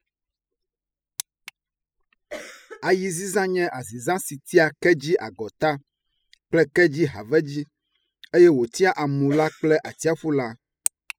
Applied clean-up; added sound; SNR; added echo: classical method spectral subtraction.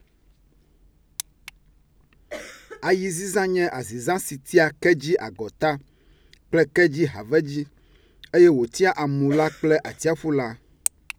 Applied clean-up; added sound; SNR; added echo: none; Cough; 16 dB; none.